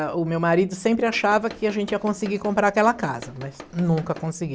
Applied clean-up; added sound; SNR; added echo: none; Tools; 19 dB; none.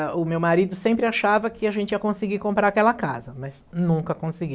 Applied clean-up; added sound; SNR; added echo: none; none; none; none.